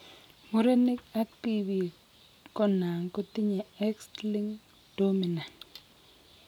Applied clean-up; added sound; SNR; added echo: none; none; none; none.